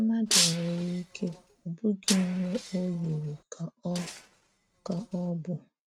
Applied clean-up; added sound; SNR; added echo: neural mask model RNNoise.